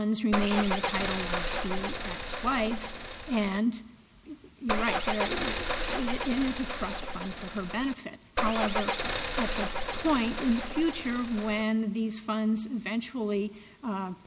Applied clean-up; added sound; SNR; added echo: none; Car; 1 dB; none.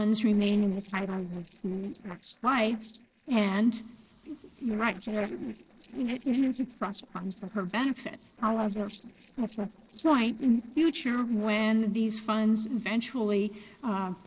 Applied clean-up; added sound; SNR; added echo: neural separator model SepFormer DNS4.